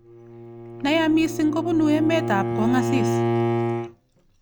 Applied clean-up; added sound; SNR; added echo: none; Bowed string instrument; 2 dB; none.